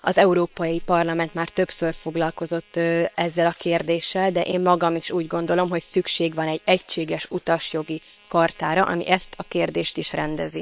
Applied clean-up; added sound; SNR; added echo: neural separator model SepFormer WHAM!.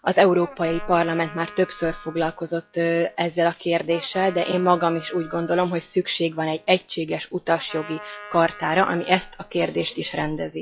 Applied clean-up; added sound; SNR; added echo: classical method log-MMSE.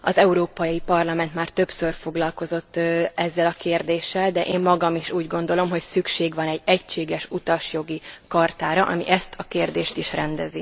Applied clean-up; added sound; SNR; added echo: none; none; none; none.